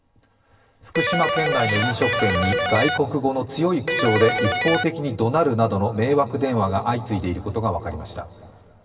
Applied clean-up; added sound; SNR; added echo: none; Electric guitar; 0 dB; reverberation time 2.4 s.